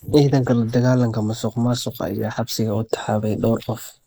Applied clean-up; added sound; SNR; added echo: neural mask model Resemble Enhance denoiser.